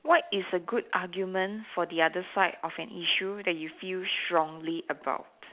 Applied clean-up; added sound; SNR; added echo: none; none; none; none.